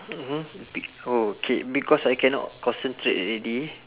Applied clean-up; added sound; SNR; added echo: none; none; none; none.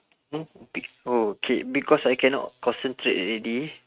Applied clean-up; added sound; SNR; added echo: neural mask model RNNoise.